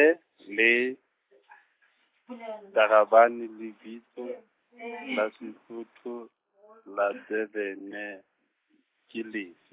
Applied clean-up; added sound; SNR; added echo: neural mask model Resemble Enhance denoiser.